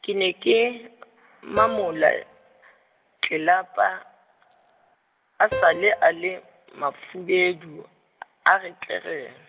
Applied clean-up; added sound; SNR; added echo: none; Piano; 12 dB; none.